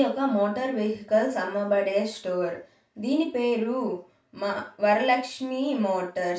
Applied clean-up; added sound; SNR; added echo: none; none; none; reverberation time 0.3 s.